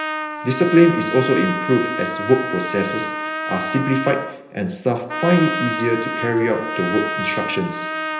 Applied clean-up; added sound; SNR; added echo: none; Trumpet; 6 dB; reverberation time 0.8 s.